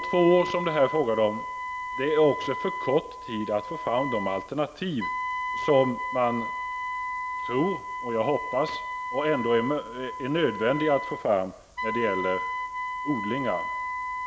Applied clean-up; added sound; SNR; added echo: none; Wind instrument, woodwind instrument; 6 dB; none.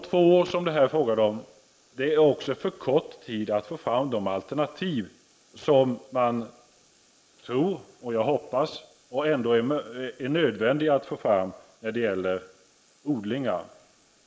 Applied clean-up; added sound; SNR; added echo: neural mask model Resemble Enhance denoiser.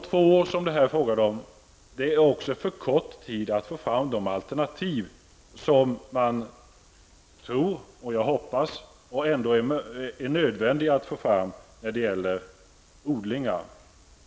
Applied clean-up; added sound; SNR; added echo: none; none; none; none.